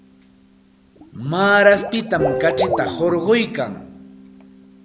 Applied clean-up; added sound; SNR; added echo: none; Guitar + Water / Liquid; 7 dB; none.